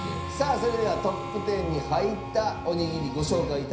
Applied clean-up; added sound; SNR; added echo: none; Harmonica; 10 dB; reverberation time 0.5 s.